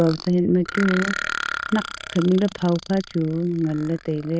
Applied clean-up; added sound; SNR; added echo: neural diffusion model UNIVERSE++.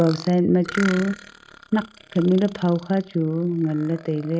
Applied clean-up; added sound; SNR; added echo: neural mask model RNNoise.